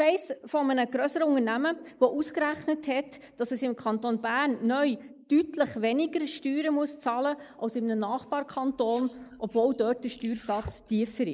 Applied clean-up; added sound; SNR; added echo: neural mask model Resemble Enhance denoiser.